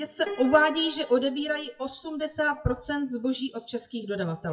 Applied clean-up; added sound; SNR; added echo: classical method WPE with log-MMSE.